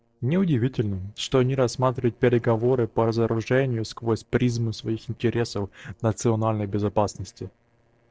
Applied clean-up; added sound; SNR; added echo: neural separator model SepFormer DNS4.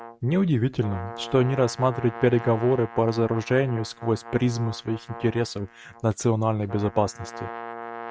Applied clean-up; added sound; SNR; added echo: neural mask model RNNoise.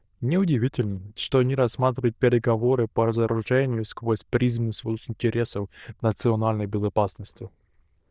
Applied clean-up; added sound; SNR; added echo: neural diffusion model UNIVERSE++.